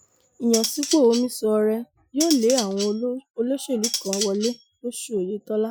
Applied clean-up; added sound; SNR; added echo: classical method Wiener filter.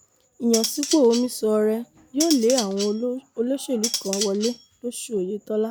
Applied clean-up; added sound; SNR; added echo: none; Cutlery, silverware; 8 dB; none.